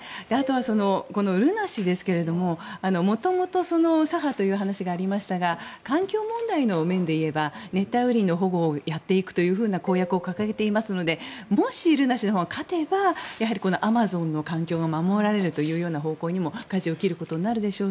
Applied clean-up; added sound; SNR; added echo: none; Marimba, xylophone; 18 dB; none.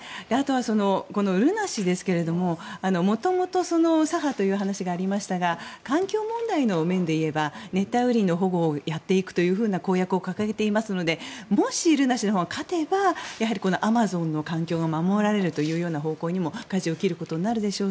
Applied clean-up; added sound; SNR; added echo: none; none; none; none.